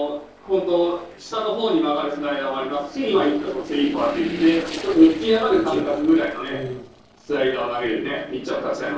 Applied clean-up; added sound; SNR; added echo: neural separator model SepFormer DNS4.